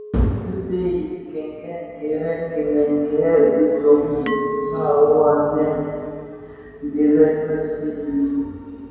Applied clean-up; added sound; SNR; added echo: none; Glass; 13 dB; reverberation time 2.2 s.